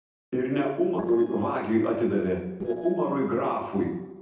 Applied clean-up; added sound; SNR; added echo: neural separator model SepFormer DNS4.